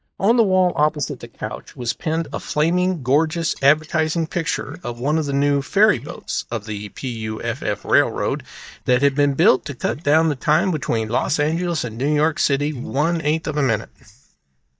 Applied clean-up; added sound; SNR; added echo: neural mask model DeepFilterNet 3.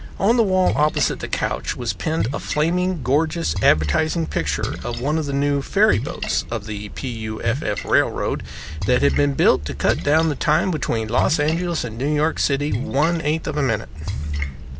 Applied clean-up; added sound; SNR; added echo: none; Splash, splatter; 7 dB; none.